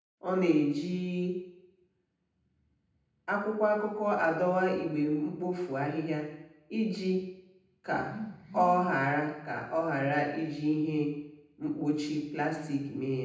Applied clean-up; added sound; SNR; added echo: none; none; none; reverberation time 0.8 s.